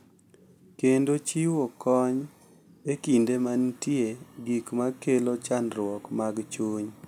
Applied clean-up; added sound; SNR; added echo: none; none; none; none.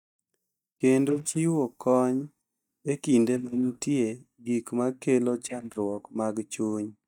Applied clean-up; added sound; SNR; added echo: neural mask model DeepFilterNet 3.